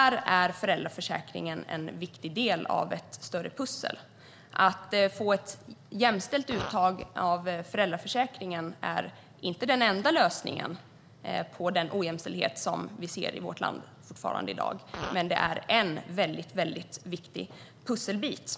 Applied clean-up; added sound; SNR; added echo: none; Fart; 13 dB; none.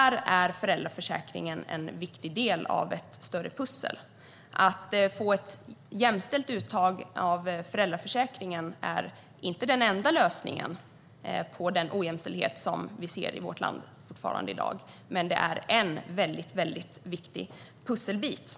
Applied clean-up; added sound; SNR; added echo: none; none; none; none.